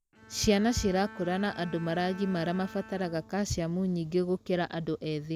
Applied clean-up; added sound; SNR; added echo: none; Bowed string instrument; 19 dB; none.